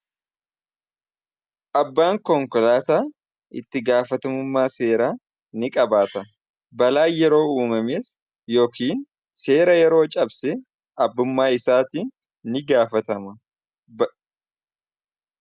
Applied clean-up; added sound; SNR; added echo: none; none; none; none.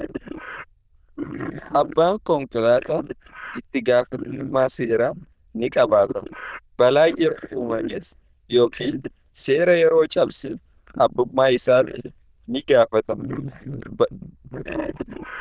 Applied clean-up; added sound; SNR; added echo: neural diffusion model UNIVERSE++.